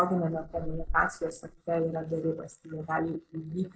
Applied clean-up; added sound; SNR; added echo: neural mask model Resemble Enhance denoiser.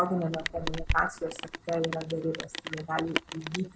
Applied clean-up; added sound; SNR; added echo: none; Rain; 4 dB; none.